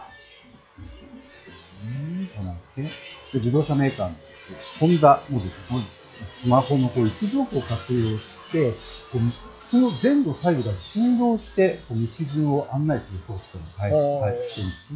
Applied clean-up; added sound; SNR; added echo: classical method log-MMSE.